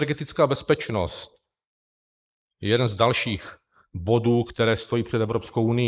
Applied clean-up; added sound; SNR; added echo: neural mask model Resemble Enhance denoiser.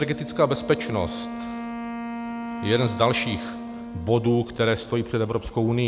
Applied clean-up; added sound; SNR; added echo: none; Wind instrument, woodwind instrument; 9 dB; none.